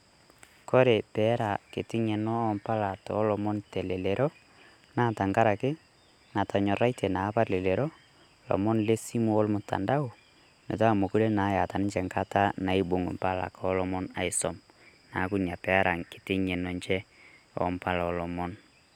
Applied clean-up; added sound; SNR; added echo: none; none; none; none.